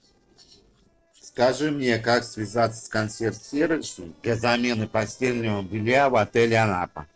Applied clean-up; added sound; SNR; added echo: neural separator model SepFormer DNS4.